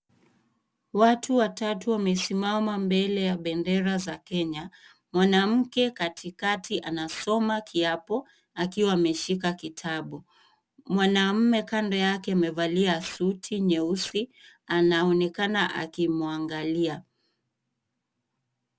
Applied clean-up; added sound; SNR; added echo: none; none; none; none.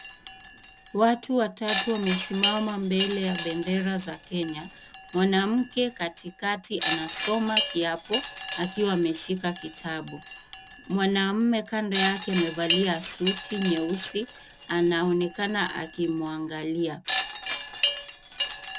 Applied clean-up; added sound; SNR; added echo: none; Wind chime; 3 dB; none.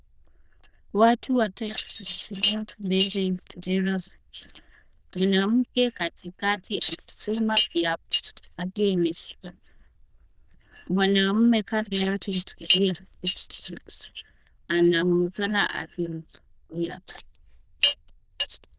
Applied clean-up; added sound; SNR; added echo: neural diffusion model UNIVERSE++.